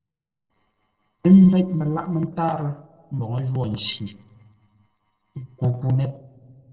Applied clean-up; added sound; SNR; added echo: neural separator model SepFormer DNS4.